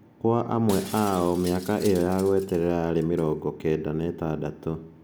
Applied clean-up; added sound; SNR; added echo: none; Shatter; 18 dB; none.